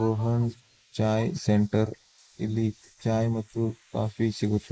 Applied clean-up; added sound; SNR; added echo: neural mask model Resemble Enhance denoiser.